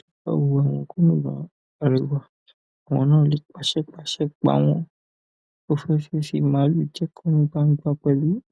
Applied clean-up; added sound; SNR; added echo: none; none; none; none.